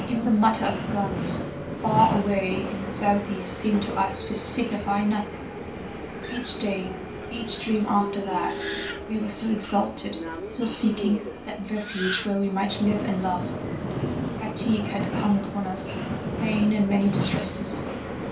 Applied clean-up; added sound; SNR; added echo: none; Subway, metro, underground; 8 dB; reverberation time 0.3 s.